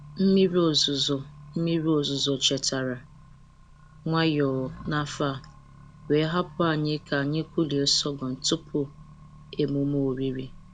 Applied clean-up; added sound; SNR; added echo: none; Accelerating, revving, vroom; 19 dB; none.